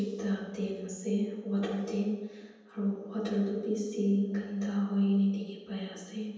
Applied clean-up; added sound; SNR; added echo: none; none; none; reverberation time 1.1 s.